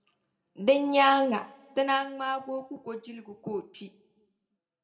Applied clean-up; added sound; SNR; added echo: none; none; none; reverberation time 0.6 s.